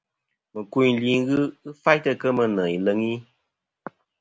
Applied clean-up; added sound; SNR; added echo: none; none; none; none.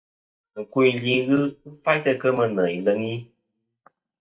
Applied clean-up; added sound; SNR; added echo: neural mask model DeepFilterNet 3.